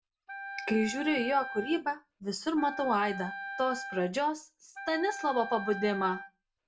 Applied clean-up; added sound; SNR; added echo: none; Wind instrument, woodwind instrument; 10 dB; reverberation time 0.2 s.